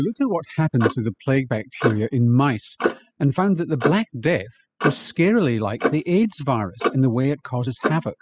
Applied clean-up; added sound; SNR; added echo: classical method spectral subtraction.